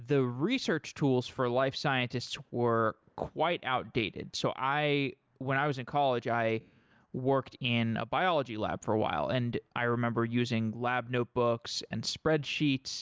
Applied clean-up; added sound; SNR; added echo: none; none; none; none.